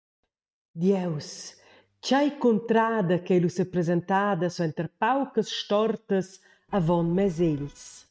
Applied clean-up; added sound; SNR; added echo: neural mask model RNNoise.